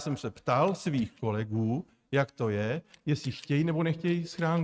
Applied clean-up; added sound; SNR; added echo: neural mask model RNNoise.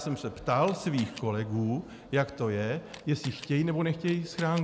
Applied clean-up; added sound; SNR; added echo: none; Camera; 20 dB; none.